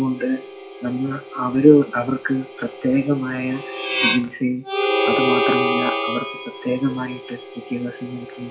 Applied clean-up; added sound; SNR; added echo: classical method log-MMSE.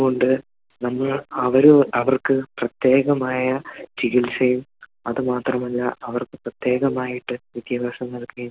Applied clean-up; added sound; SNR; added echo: none; none; none; none.